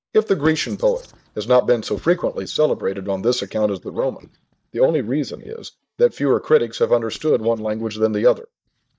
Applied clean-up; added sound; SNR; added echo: neural mask model DeepFilterNet 3.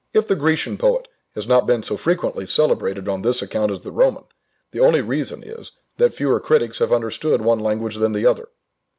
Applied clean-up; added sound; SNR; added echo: none; none; none; none.